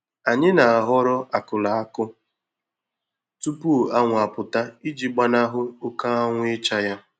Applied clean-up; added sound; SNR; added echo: none; none; none; none.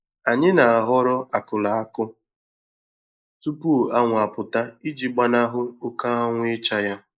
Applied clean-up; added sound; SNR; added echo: neural mask model Resemble Enhance denoiser.